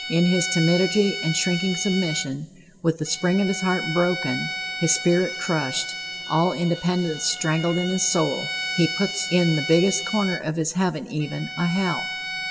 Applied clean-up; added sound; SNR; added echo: none; Bowed string instrument; 8 dB; reverberation time 2.1 s.